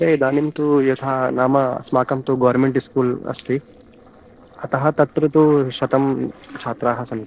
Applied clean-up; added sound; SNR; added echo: neural separator model SepFormer DNS4.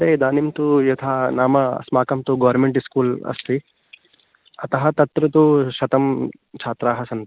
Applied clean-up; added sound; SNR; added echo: none; none; none; none.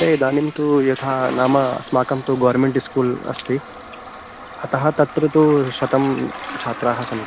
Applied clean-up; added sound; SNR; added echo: none; Toilet flush; 14 dB; none.